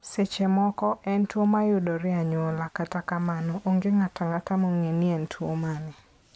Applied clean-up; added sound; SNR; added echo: none; none; none; none.